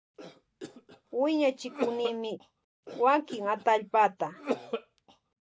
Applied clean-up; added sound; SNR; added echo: none; Cough; 10 dB; none.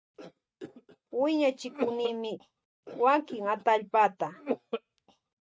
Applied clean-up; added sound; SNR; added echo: neural mask model RNNoise.